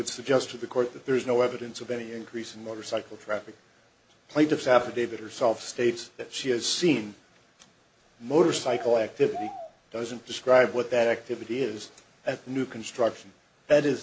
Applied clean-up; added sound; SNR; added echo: none; Bird vocalization, bird call, bird song; 14 dB; none.